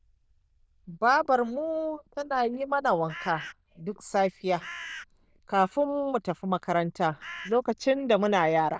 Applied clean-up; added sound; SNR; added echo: neural diffusion model UNIVERSE++.